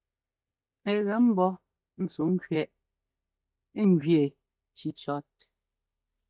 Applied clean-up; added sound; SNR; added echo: neural mask model DeepFilterNet 3.